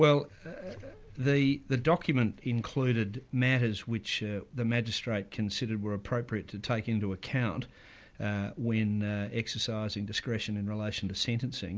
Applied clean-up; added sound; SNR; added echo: none; none; none; none.